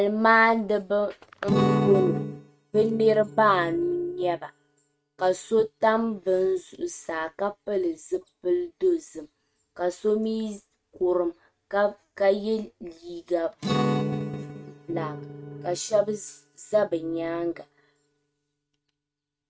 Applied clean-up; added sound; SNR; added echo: neural mask model RNNoise.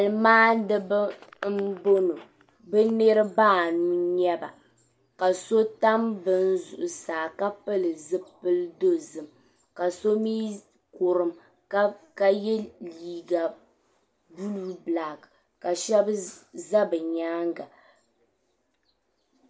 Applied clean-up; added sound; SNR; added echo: none; none; none; none.